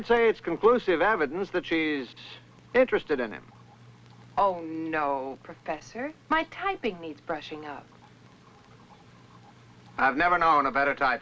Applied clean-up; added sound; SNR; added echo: none; none; none; none.